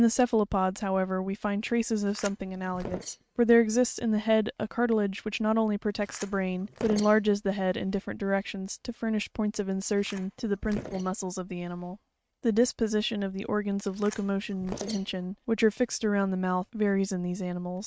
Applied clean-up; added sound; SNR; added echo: neural mask model RNNoise.